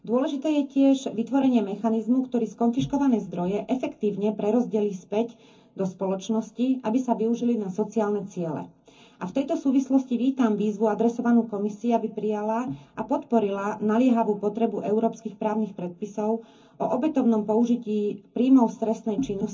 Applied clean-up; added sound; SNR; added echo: none; none; none; reverberation time 0.3 s.